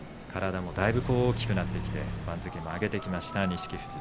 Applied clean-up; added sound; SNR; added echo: none; Accelerating, revving, vroom / Car; 4 dB; none.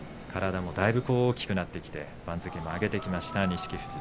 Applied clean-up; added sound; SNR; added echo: none; none; none; none.